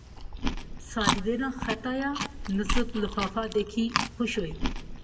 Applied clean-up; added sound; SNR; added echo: none; Chewing, mastication; 0 dB; reverberation time 1.2 s.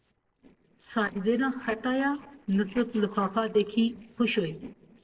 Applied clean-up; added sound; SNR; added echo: neural separator model SepFormer DNS4.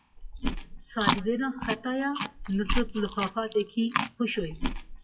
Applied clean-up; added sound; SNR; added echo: classical method WPE with log-MMSE.